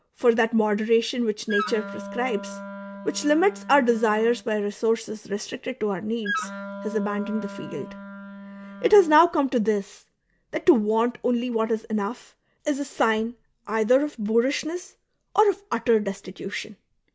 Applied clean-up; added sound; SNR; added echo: none; Wind instrument, woodwind instrument; 11 dB; none.